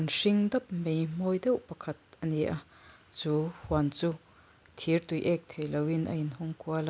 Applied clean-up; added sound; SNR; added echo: none; none; none; none.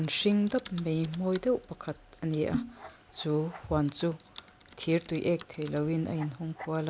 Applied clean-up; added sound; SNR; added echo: none; Typing; 14 dB; none.